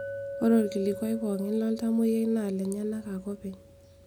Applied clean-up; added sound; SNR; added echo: none; Chink, clink; 13 dB; none.